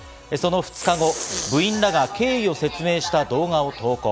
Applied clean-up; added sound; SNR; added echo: none; Respiratory sounds; 12 dB; none.